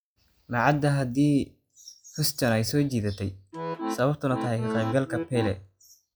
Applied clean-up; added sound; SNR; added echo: classical method log-MMSE.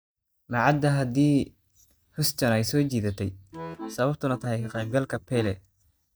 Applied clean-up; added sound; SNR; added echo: neural mask model DeepFilterNet 3.